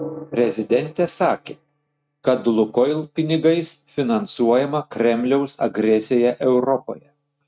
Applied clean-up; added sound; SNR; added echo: neural mask model RNNoise.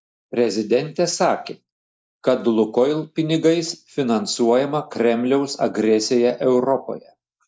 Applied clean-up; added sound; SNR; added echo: neural mask model Resemble Enhance denoiser.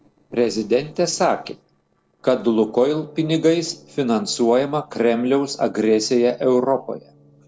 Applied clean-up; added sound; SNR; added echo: neural separator model SepFormer DNS4.